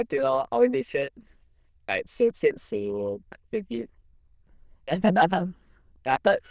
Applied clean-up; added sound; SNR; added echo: neural diffusion model UNIVERSE++.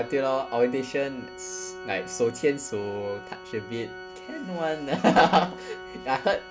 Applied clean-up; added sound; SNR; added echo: none; Organ; 15 dB; none.